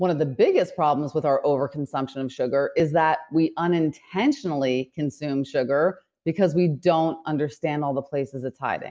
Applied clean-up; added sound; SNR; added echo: none; none; none; none.